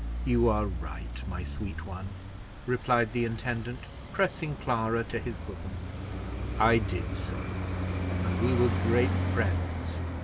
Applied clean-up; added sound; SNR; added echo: none; Traffic noise, roadway noise; 1 dB; none.